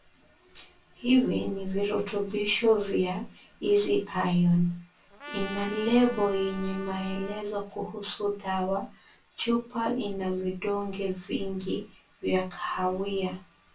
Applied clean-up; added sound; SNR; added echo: none; Trumpet; 14 dB; reverberation time 0.2 s.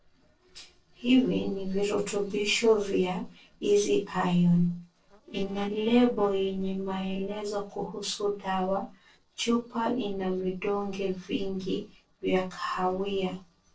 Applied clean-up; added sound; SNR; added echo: neural separator model SepFormer DNS4.